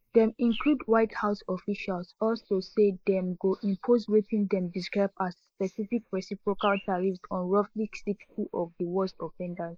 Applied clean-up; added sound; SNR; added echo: neural mask model Resemble Enhance denoiser.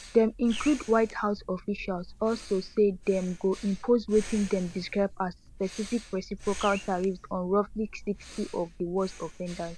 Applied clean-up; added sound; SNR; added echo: none; Breathing + Bird; 15 dB; none.